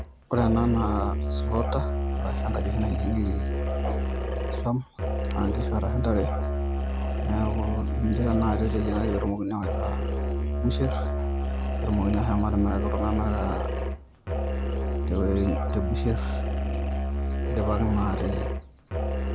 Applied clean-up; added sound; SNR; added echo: none; Musical instrument; -2 dB; none.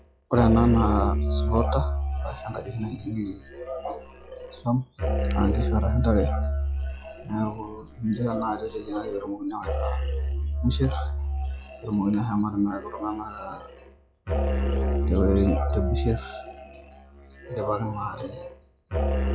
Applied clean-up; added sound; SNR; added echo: classical method log-MMSE.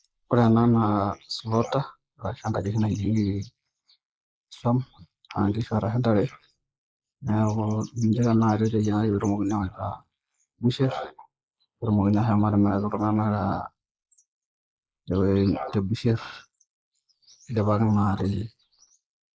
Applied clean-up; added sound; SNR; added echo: neural mask model Resemble Enhance denoiser.